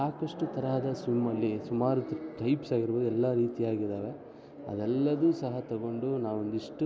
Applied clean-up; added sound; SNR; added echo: none; none; none; none.